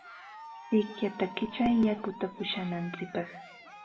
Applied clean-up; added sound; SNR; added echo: none; Cheering; 16 dB; reverberation time 0.7 s.